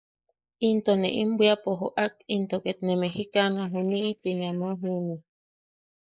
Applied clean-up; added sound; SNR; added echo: neural mask model Resemble Enhance denoiser.